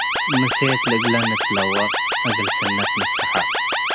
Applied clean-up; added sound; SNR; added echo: none; Alarm; -4 dB; none.